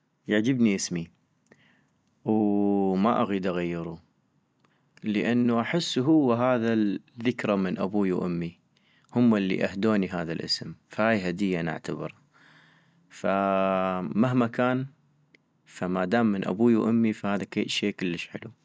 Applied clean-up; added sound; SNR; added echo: none; none; none; none.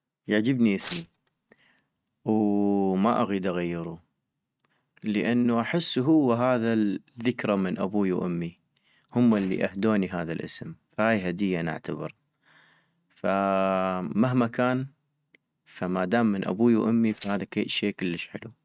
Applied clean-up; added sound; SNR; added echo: neural mask model RNNoise.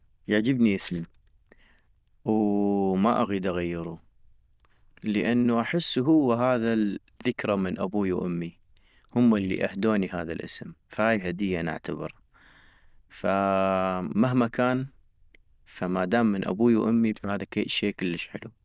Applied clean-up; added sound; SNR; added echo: neural diffusion model UNIVERSE++.